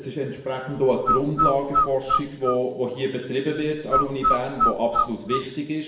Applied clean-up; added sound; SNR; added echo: none; Bird; -1 dB; reverberation time 0.8 s.